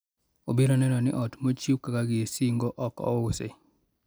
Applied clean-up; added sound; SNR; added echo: none; none; none; none.